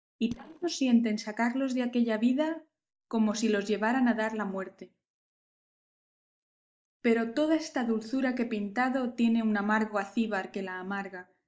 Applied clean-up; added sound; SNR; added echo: neural mask model DeepFilterNet 3.